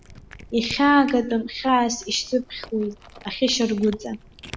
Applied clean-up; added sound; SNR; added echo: none; Cat; 20 dB; none.